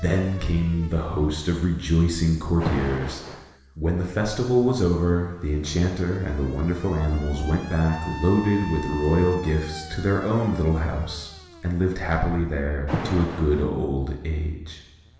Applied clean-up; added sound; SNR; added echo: none; Alarm; 14 dB; reverberation time 1.1 s.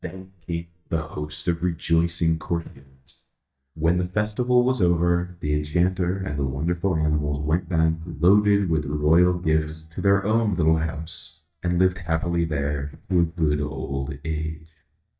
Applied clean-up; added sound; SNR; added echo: neural mask model DeepFilterNet 3.